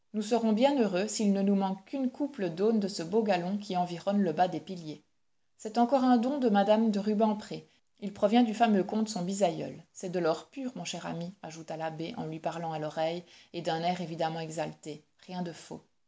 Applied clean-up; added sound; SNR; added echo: none; none; none; none.